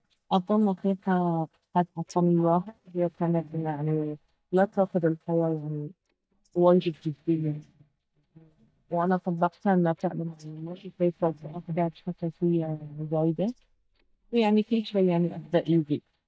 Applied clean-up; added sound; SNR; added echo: neural mask model DeepFilterNet 3.